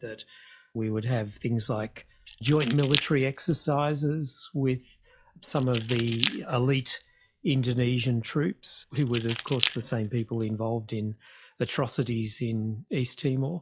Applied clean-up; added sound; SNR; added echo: classical method log-MMSE.